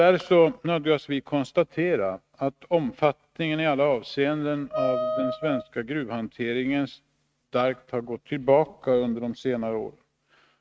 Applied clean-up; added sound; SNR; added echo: neural mask model RNNoise.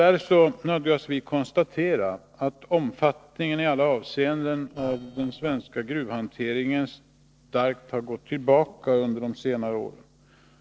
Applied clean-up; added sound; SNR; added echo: neural separator model SepFormer DNS4.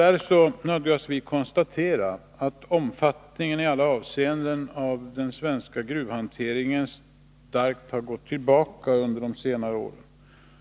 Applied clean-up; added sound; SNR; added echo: none; none; none; none.